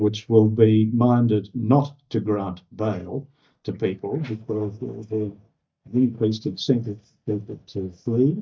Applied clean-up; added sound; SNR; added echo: neural mask model DeepFilterNet 3.